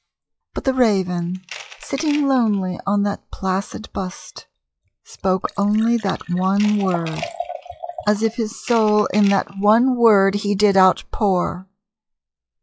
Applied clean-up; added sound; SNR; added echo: classical method log-MMSE.